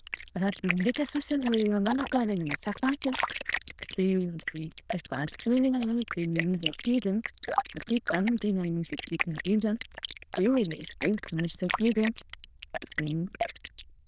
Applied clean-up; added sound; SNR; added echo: neural diffusion model UNIVERSE++.